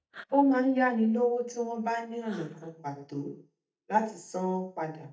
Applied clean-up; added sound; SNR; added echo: neural mask model DeepFilterNet 3.